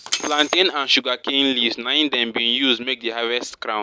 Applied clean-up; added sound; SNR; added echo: none; Shatter; 12 dB; none.